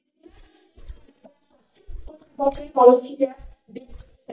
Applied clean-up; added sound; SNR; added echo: neural mask model DeepFilterNet 3.